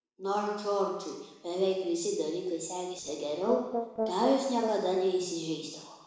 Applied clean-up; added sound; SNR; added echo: neural separator model SepFormer DNS4.